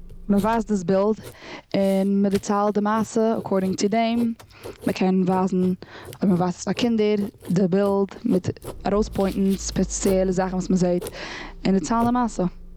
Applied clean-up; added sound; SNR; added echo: none; Writing + Idling / Engine starting / Motor vehicle (road); 17 dB; none.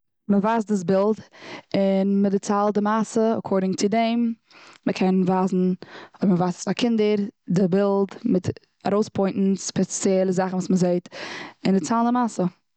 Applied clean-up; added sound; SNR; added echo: none; none; none; none.